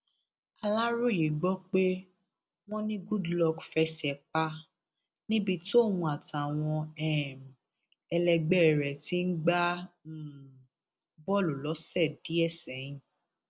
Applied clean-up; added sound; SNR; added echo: none; none; none; none.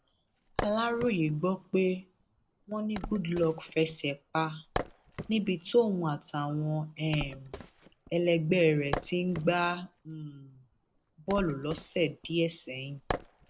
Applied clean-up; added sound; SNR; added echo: none; Wood; 12 dB; none.